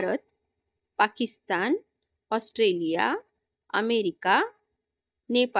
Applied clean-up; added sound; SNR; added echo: neural mask model DeepFilterNet 3.